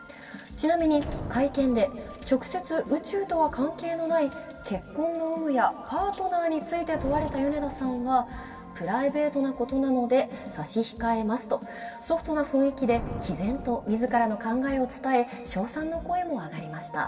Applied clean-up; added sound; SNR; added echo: none; Thunder; 17 dB; reverberation time 2.7 s.